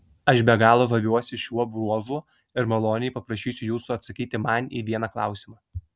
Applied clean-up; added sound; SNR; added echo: none; none; none; none.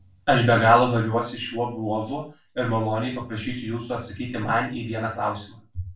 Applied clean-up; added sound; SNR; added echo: none; none; none; reverberation time 0.3 s.